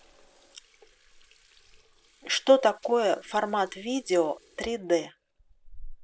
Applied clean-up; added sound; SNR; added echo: none; Sink (filling or washing) / Water tap, faucet; 19 dB; none.